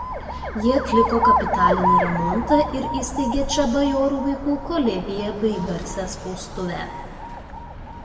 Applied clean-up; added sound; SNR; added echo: none; Alarm; 1 dB; reverberation time 1.5 s.